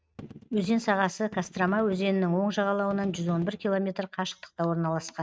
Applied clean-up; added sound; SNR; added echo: neural mask model RNNoise.